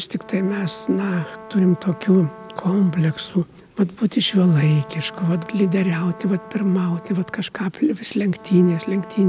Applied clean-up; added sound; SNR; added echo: none; Brass instrument; 20 dB; none.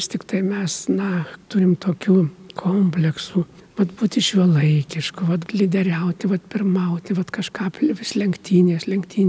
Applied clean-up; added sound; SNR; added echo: none; none; none; none.